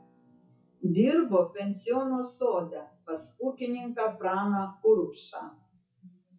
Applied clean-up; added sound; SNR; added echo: classical method WPE with log-MMSE.